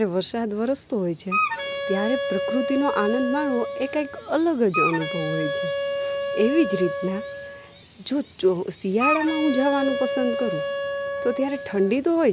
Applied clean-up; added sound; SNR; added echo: none; Wind instrument, woodwind instrument; 3 dB; none.